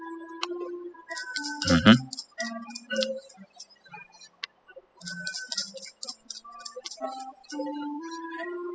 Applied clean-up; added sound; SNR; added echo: classical method spectral subtraction.